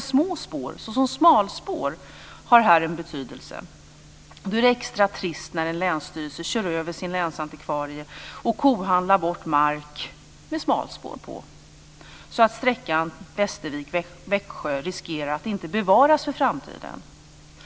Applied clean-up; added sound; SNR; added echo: none; none; none; none.